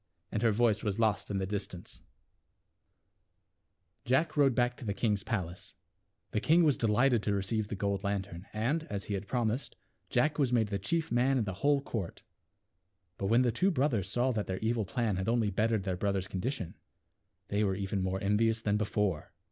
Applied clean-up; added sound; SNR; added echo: none; none; none; none.